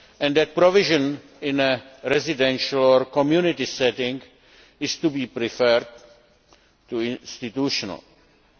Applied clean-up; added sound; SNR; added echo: none; none; none; none.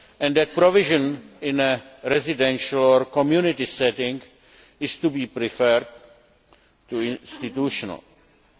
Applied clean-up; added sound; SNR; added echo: none; Cough; 19 dB; none.